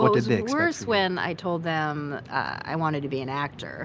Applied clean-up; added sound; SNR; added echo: none; none; none; none.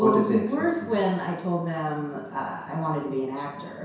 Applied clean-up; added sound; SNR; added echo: none; none; none; reverberation time 0.7 s.